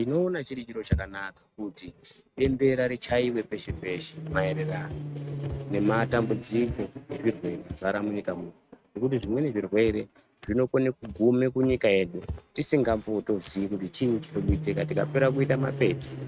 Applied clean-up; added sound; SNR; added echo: neural mask model RNNoise.